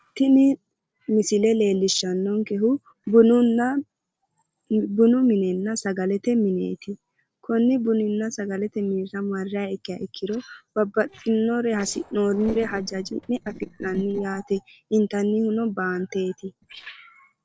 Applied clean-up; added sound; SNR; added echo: neural separator model SepFormer DNS4.